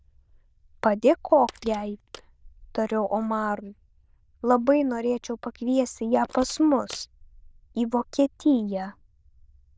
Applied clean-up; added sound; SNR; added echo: neural diffusion model UNIVERSE++.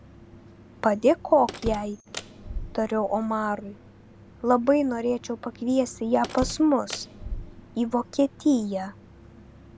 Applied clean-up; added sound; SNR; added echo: none; Slam; 14 dB; none.